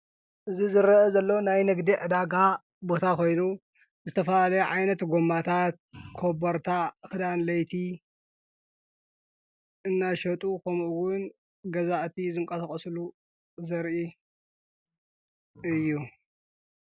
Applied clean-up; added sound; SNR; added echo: none; none; none; none.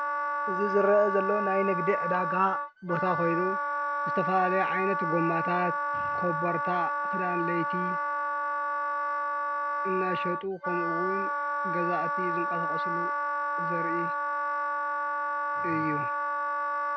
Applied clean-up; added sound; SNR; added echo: none; Wind instrument, woodwind instrument; -2 dB; none.